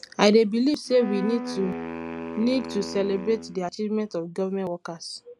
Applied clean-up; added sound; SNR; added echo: none; Wind instrument, woodwind instrument; 10 dB; none.